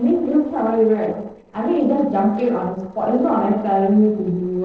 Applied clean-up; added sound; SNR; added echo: neural separator model SepFormer DNS4.